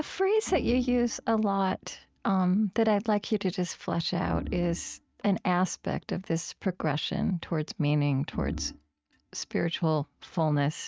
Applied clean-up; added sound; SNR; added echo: neural mask model RNNoise.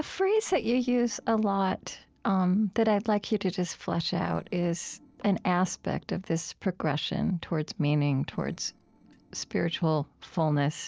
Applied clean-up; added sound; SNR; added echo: neural separator model SepFormer DNS4.